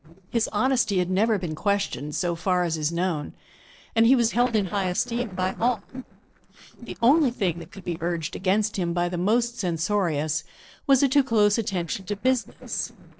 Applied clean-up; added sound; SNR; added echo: neural separator model SepFormer DNS4.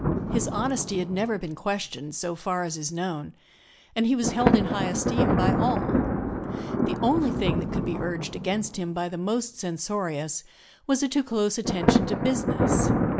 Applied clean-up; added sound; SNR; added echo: none; Thunder; -1 dB; none.